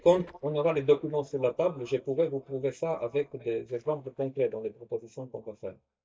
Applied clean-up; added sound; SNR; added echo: neural mask model DeepFilterNet 3.